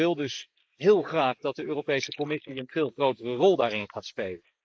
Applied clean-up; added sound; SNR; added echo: neural mask model Resemble Enhance denoiser.